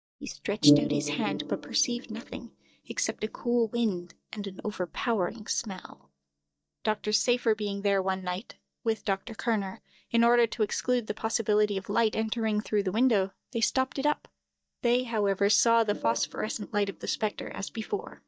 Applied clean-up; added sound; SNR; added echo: neural mask model DeepFilterNet 3.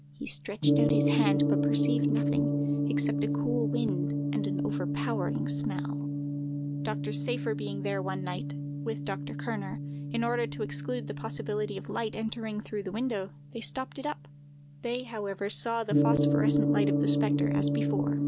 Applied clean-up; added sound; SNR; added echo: none; Gong; -5 dB; none.